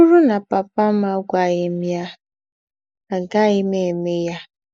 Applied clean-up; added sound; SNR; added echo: neural mask model Resemble Enhance denoiser.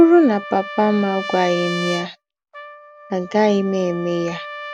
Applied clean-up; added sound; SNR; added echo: none; Trumpet; 12 dB; none.